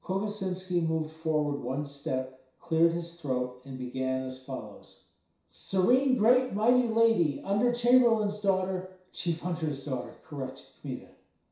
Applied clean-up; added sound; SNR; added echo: none; none; none; reverberation time 0.6 s.